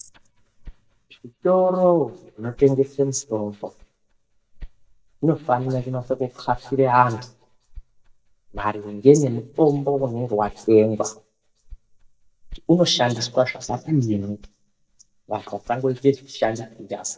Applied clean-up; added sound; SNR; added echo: neural mask model DeepFilterNet 3.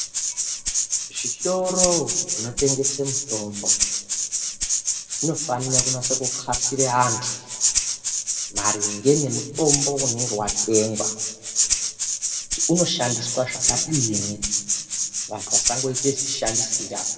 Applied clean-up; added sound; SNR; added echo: none; Rattle (instrument); -3 dB; reverberation time 1.6 s.